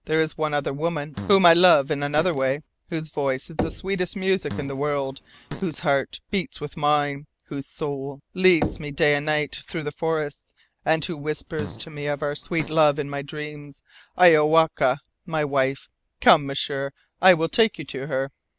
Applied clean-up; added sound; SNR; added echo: none; Knock / Wood + Fart; 13 dB; none.